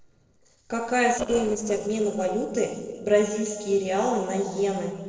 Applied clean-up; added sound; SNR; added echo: neural separator model SepFormer DNS4.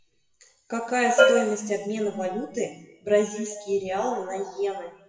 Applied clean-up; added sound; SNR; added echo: classical method WPE with log-MMSE.